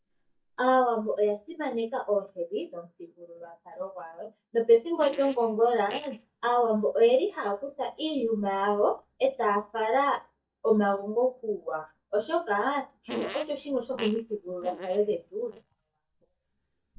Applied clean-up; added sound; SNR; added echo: neural mask model DeepFilterNet 3.